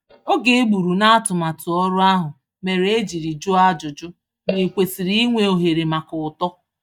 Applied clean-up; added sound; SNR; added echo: neural mask model DeepFilterNet 3.